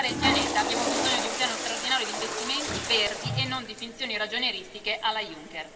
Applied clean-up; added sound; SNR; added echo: none; Toilet flush / Water; 2 dB; reverberation time 2.5 s.